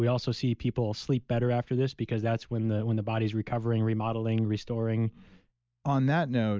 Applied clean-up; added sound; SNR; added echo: none; none; none; none.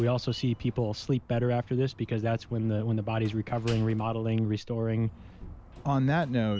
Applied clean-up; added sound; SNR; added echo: none; Slam; 20 dB; none.